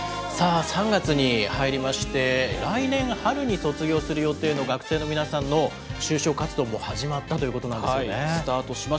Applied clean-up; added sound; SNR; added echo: none; none; none; none.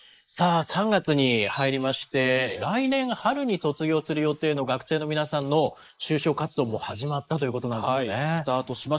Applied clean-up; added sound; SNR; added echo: neural mask model Resemble Enhance denoiser.